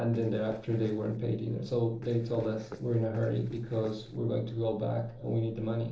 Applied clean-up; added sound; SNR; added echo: neural separator model SepFormer DNS4.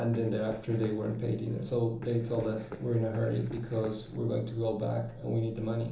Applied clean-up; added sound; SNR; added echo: none; Run; 15 dB; reverberation time 1.2 s.